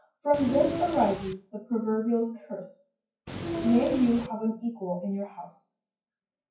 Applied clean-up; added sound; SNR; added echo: classical method WPE with log-MMSE.